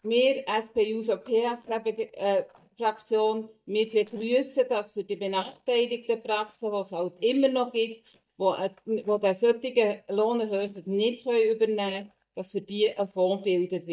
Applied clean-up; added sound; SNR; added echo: neural mask model DeepFilterNet 3.